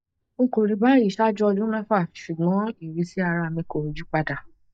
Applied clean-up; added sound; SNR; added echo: neural mask model DeepFilterNet 3.